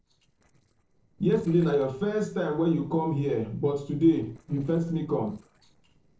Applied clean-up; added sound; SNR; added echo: neural separator model SepFormer DNS4.